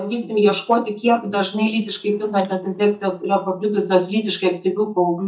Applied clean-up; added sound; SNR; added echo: neural mask model DeepFilterNet 3.